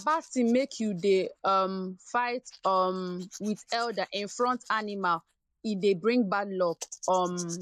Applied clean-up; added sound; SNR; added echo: neural mask model Resemble Enhance denoiser.